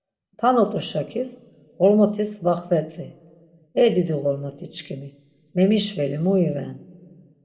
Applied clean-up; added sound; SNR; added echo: none; none; none; reverberation time 1.1 s.